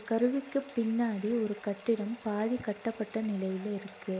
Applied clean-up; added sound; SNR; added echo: none; Bathtub (filling or washing); 19 dB; none.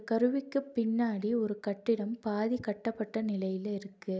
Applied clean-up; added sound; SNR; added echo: none; none; none; none.